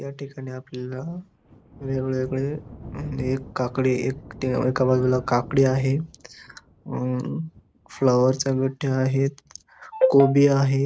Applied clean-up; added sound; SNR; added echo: none; Thunder; 19 dB; none.